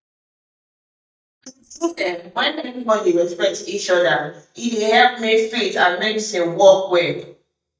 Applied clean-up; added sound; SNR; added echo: neural mask model DeepFilterNet 3.